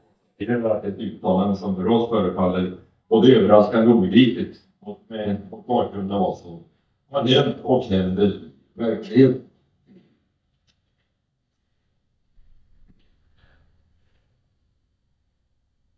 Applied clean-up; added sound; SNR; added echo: neural mask model DeepFilterNet 3.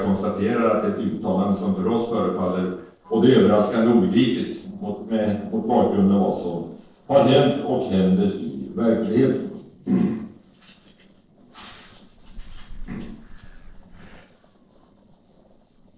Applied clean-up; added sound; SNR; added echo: neural separator model SepFormer DNS4.